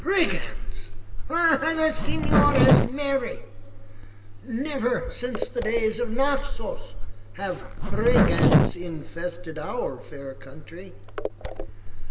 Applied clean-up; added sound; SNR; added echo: none; Zipper (clothing); -3 dB; reverberation time 1.7 s.